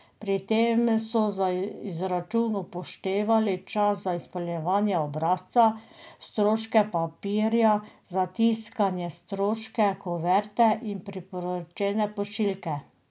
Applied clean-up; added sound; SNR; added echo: none; none; none; none.